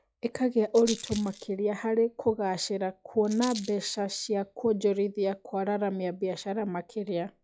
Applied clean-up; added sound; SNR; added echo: classical method log-MMSE.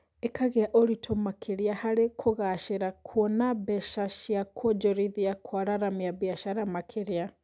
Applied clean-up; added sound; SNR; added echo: none; none; none; none.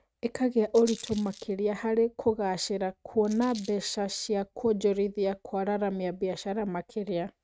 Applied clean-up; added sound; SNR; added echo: neural mask model RNNoise.